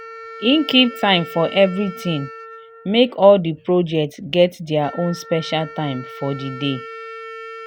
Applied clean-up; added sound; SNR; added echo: none; Wind instrument, woodwind instrument; 16 dB; none.